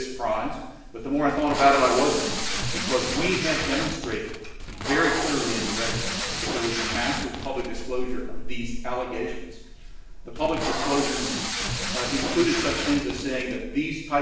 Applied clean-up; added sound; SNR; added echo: none; Packing tape, duct tape; 3 dB; reverberation time 0.9 s.